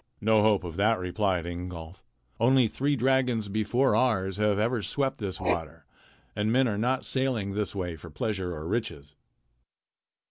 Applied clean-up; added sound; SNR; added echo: none; Writing; 17 dB; none.